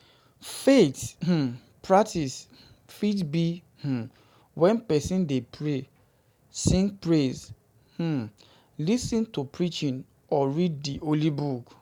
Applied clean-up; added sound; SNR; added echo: none; none; none; none.